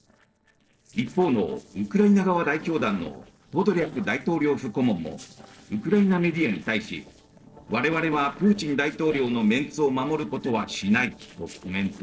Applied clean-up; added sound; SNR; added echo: neural separator model SepFormer DNS4.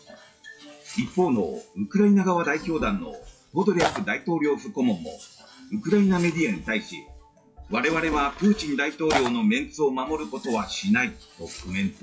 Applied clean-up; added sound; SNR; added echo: classical method WPE with log-MMSE.